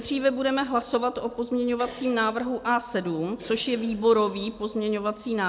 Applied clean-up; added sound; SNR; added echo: none; none; none; none.